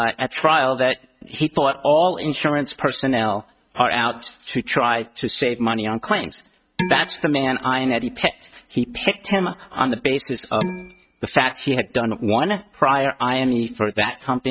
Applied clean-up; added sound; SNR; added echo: neural mask model RNNoise.